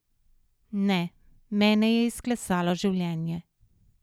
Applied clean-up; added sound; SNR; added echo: none; none; none; none.